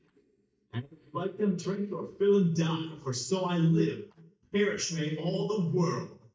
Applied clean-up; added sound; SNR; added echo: neural mask model DeepFilterNet 3.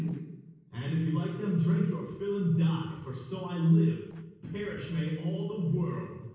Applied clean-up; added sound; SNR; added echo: neural separator model SepFormer DNS4.